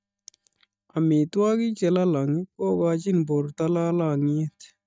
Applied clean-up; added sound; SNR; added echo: neural mask model DeepFilterNet 3.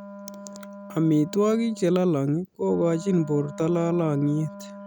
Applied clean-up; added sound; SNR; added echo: none; Wind instrument, woodwind instrument; 17 dB; none.